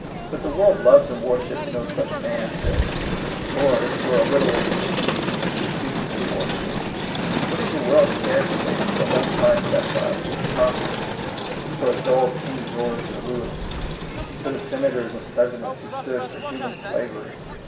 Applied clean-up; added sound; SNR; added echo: none; Crowd; 2 dB; reverberation time 0.8 s.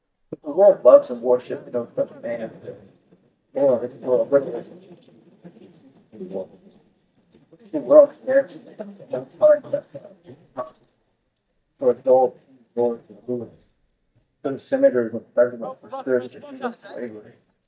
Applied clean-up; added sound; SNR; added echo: neural mask model DeepFilterNet 3.